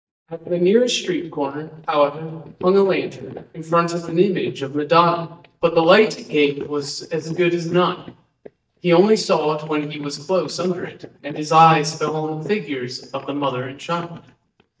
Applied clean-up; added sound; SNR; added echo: neural mask model DeepFilterNet 3.